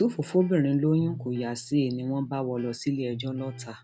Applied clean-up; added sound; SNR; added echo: none; Electric guitar; 16 dB; none.